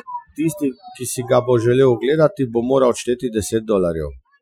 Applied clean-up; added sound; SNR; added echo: classical method Wiener filter.